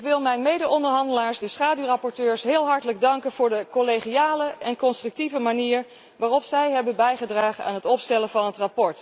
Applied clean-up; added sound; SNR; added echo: none; none; none; none.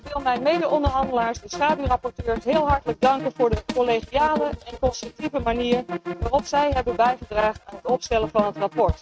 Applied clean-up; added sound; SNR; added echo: neural mask model RNNoise.